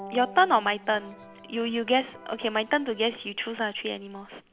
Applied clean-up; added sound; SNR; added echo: none; Electric guitar + Bowed string instrument; 20 dB; none.